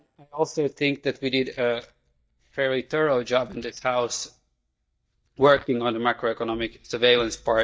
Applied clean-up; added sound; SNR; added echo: neural mask model DeepFilterNet 3.